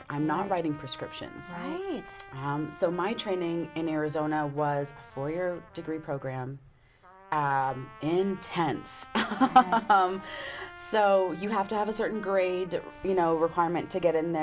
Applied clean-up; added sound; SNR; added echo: none; Trumpet; 20 dB; none.